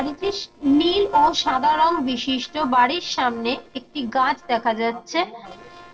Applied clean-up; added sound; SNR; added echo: neural separator model SepFormer DNS4.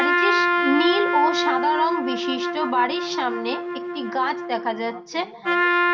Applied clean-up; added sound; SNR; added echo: none; Trumpet; -2 dB; reverberation time 0.4 s.